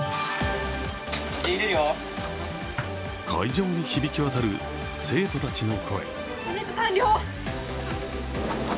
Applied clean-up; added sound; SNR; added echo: none; none; none; none.